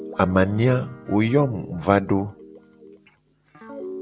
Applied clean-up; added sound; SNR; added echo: none; Guitar; 16 dB; none.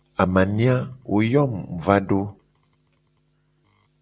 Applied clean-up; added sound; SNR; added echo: none; none; none; none.